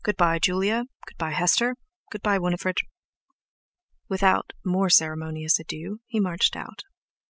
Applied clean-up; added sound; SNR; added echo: none; none; none; none.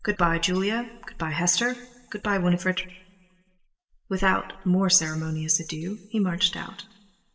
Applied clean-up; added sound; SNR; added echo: none; none; none; reverberation time 1.0 s.